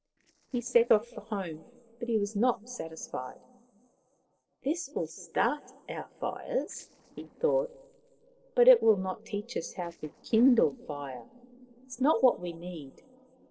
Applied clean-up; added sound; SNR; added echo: neural separator model SepFormer DNS4.